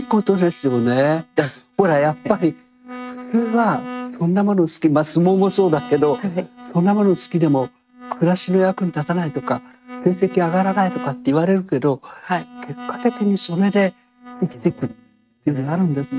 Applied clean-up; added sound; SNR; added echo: neural mask model RNNoise.